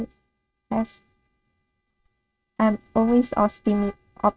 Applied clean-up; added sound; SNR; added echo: neural mask model RNNoise.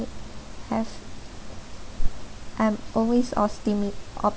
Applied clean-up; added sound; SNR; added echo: none; none; none; none.